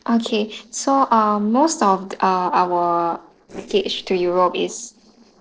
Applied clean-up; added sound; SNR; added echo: neural separator model SepFormer DNS4.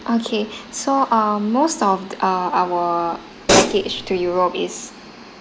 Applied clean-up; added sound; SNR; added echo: none; Hi-hat; -1 dB; none.